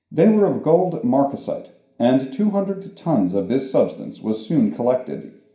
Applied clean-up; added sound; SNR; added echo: none; none; none; reverberation time 0.5 s.